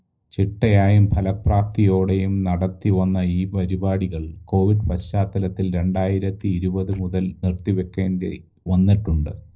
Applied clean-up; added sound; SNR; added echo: neural separator model SepFormer DNS4.